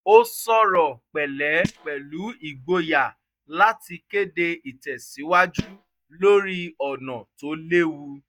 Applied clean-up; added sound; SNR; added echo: neural mask model DeepFilterNet 3.